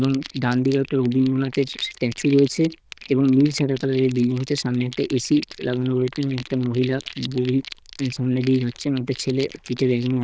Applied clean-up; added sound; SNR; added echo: neural diffusion model UNIVERSE++.